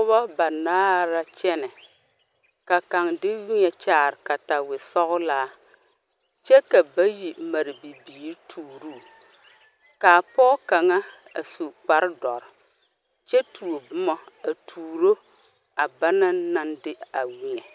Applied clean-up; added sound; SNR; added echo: none; none; none; none.